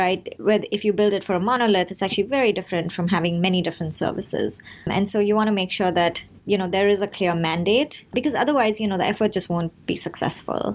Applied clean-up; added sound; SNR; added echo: none; none; none; none.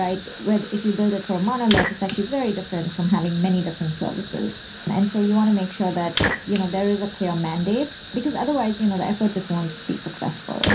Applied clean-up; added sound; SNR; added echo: none; Fire; 6 dB; reverberation time 0.3 s.